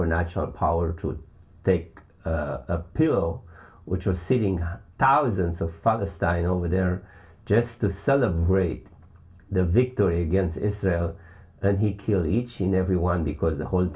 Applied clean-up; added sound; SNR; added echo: none; none; none; reverberation time 0.2 s.